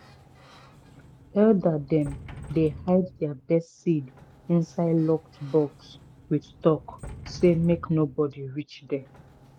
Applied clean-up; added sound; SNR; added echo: none; Sliding door; 19 dB; none.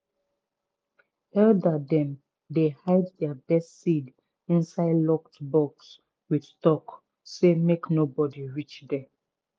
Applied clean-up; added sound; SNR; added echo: none; none; none; none.